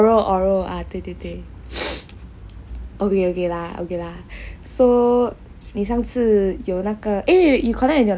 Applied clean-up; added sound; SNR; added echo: none; none; none; none.